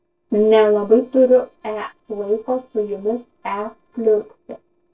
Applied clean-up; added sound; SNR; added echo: neural separator model SepFormer DNS4.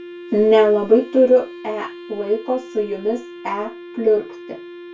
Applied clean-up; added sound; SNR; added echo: none; Wind instrument, woodwind instrument; 16 dB; reverberation time 0.2 s.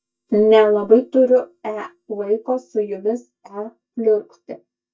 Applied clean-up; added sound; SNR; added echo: neural mask model DeepFilterNet 3.